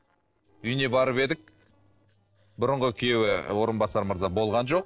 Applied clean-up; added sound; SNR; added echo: neural separator model SepFormer DNS4.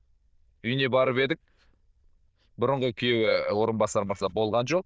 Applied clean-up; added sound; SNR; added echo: neural diffusion model UNIVERSE++.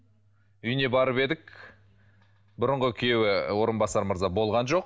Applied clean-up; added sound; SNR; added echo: none; none; none; none.